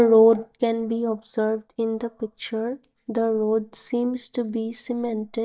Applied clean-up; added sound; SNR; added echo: neural mask model DeepFilterNet 3.